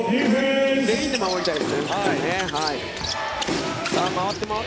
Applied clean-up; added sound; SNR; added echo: none; none; none; none.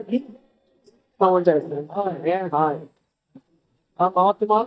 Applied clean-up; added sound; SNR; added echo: neural mask model DeepFilterNet 3.